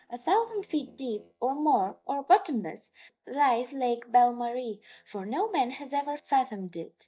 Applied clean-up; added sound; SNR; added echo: neural mask model DeepFilterNet 3.